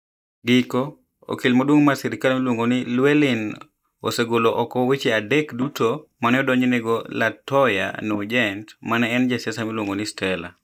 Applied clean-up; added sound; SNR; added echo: neural mask model DeepFilterNet 3.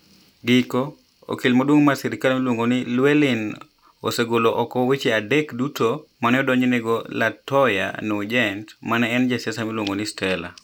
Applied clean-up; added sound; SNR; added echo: none; none; none; none.